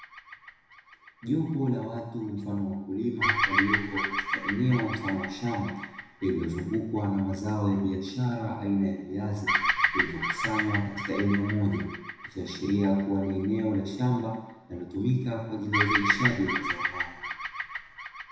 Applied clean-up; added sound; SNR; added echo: none; Bird vocalization, bird call, bird song; 3 dB; reverberation time 1.0 s.